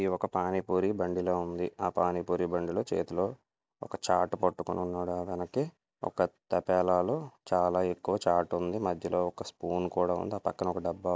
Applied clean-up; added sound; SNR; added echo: none; none; none; none.